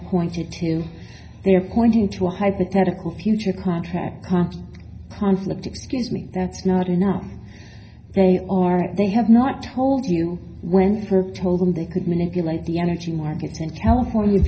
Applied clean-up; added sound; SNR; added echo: none; none; none; reverberation time 0.5 s.